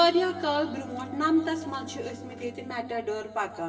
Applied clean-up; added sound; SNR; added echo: none; Bowed string instrument; 16 dB; reverberation time 1.4 s.